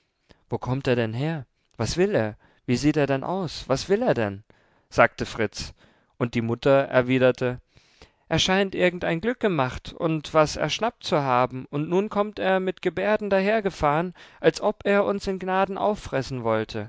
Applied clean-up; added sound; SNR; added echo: none; none; none; none.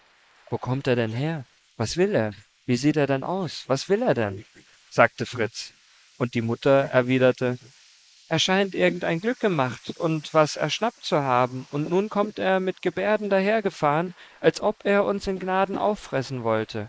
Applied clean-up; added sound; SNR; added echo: neural mask model Resemble Enhance denoiser.